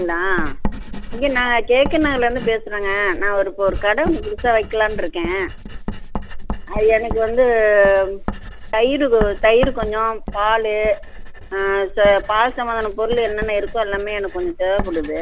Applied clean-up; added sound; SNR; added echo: none; Writing; 8 dB; none.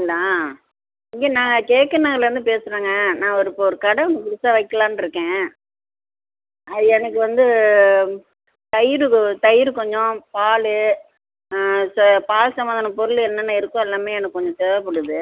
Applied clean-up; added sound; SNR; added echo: none; none; none; none.